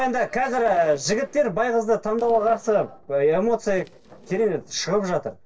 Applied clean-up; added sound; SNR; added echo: neural separator model SepFormer DNS4.